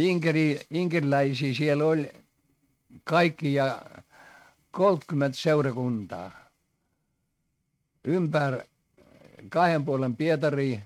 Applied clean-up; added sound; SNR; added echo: neural mask model RNNoise.